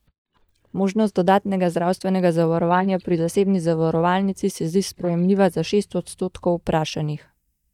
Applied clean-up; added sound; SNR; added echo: neural mask model DeepFilterNet 3.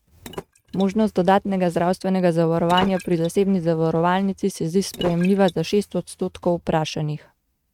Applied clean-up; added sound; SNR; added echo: neural mask model RNNoise.